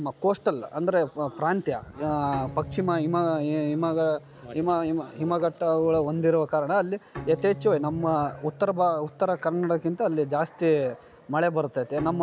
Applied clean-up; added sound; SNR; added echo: none; Bowed string instrument; 18 dB; none.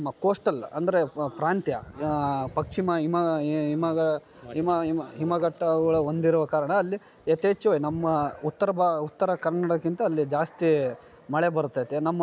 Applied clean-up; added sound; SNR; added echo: none; none; none; none.